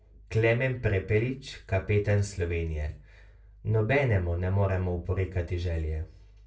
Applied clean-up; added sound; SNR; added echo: none; none; none; reverberation time 0.3 s.